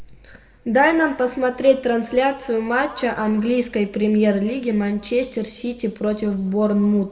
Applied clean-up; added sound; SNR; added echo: none; none; none; reverberation time 1.0 s.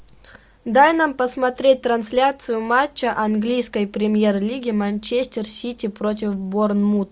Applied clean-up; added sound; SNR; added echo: none; none; none; none.